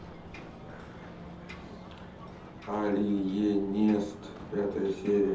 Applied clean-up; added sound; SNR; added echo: none; Ocean; 14 dB; reverberation time 0.6 s.